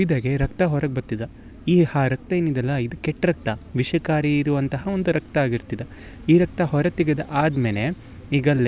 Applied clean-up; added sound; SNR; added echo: none; none; none; none.